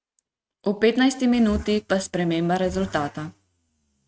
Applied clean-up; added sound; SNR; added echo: neural mask model RNNoise.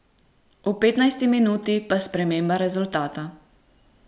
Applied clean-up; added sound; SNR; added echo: none; none; none; none.